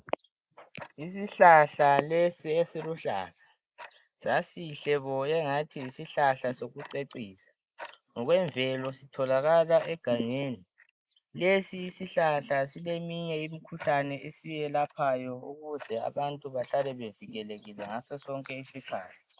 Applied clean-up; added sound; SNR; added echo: neural mask model Resemble Enhance denoiser.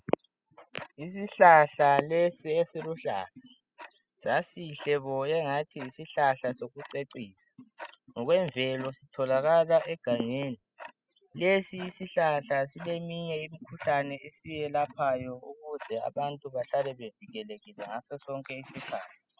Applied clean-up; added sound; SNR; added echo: classical method spectral subtraction.